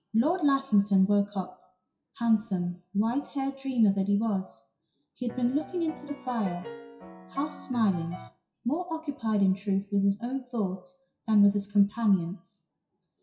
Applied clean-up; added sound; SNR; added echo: classical method WPE with log-MMSE.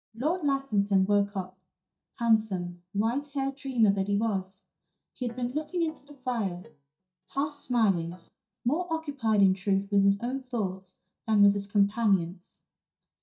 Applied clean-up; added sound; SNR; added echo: neural mask model DeepFilterNet 3.